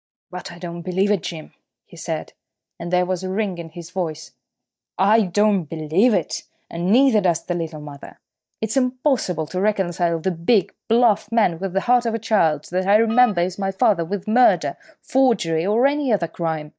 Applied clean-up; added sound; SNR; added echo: neural mask model DeepFilterNet 3.